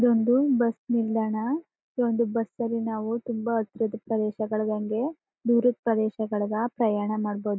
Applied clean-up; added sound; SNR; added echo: none; none; none; none.